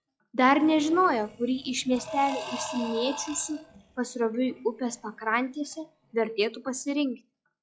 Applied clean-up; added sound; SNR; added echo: classical method log-MMSE.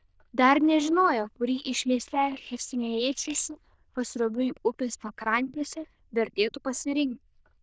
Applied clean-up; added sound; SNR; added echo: neural diffusion model UNIVERSE++.